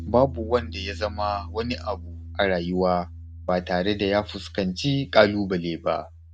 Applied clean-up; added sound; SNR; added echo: none; Piano; 13 dB; none.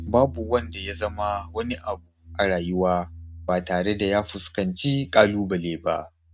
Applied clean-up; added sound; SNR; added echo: neural mask model RNNoise.